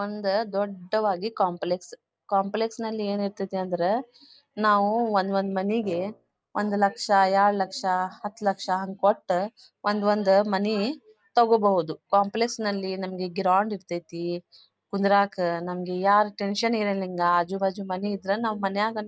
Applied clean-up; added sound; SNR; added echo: none; Wind instrument, woodwind instrument; 18 dB; none.